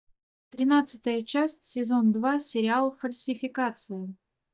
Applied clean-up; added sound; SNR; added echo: neural mask model DeepFilterNet 3.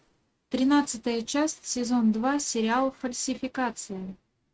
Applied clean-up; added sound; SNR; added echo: neural mask model RNNoise.